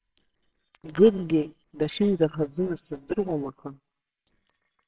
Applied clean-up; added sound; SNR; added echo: neural separator model SepFormer WHAMR!.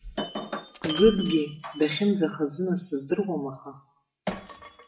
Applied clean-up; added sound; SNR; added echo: classical method WPE with log-MMSE.